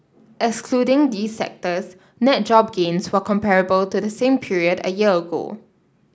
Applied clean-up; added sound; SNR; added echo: none; none; none; none.